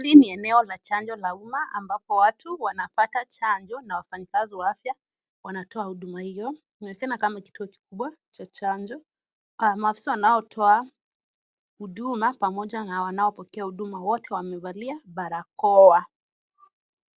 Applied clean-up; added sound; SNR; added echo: none; none; none; none.